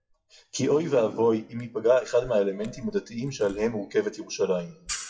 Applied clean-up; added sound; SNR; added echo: classical method WPE with log-MMSE.